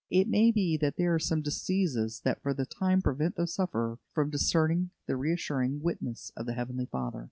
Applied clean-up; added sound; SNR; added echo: none; none; none; none.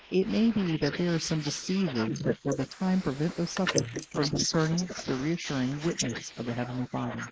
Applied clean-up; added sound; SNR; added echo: neural mask model Resemble Enhance denoiser.